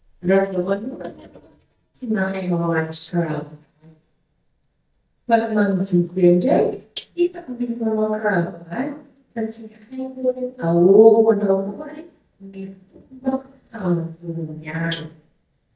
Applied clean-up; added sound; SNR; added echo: neural mask model DeepFilterNet 3.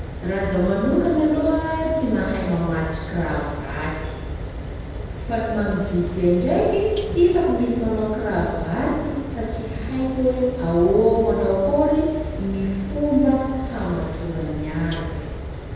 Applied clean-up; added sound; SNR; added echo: none; Fire; 8 dB; reverberation time 1.2 s.